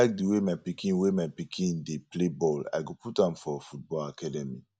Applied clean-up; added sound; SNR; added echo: none; none; none; none.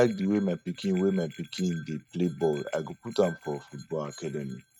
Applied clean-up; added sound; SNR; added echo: neural mask model RNNoise.